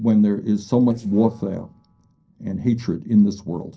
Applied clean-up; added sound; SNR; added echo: neural separator model SepFormer DNS4.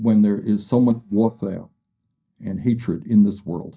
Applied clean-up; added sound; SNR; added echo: neural mask model DeepFilterNet 3.